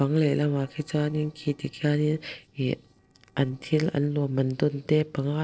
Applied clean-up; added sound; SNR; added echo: neural separator model SepFormer DNS4.